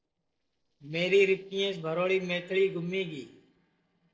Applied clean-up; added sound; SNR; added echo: neural separator model SepFormer DNS4.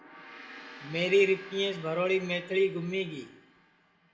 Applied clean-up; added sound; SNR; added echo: none; Gong; 19 dB; reverberation time 0.6 s.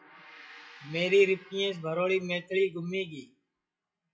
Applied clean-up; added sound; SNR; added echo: classical method WPE with log-MMSE.